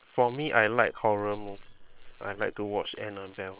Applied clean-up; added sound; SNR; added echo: neural separator model SepFormer WHAM!.